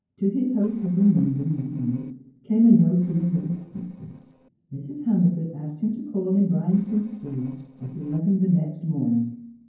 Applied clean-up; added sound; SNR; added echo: neural separator model SepFormer DNS4.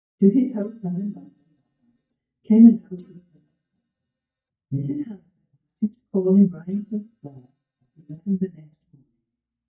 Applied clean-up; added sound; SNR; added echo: neural mask model DeepFilterNet 3.